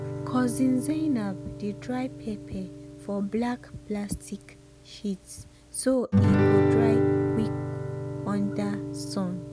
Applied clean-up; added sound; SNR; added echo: none; Guitar; -1 dB; none.